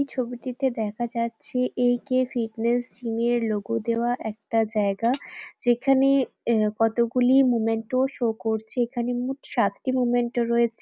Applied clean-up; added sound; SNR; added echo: none; Tap / Dishes, pots, and pans; 19 dB; none.